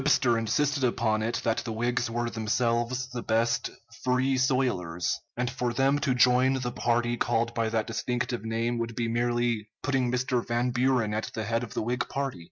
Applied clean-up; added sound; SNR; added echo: none; none; none; none.